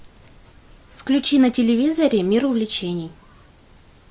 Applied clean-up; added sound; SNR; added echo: none; none; none; none.